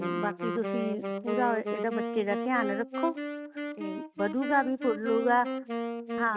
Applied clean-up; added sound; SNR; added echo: neural mask model RNNoise.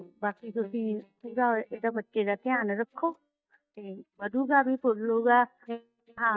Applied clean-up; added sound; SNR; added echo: neural mask model DeepFilterNet 3.